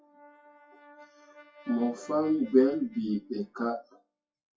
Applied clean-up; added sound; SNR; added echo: classical method WPE with log-MMSE.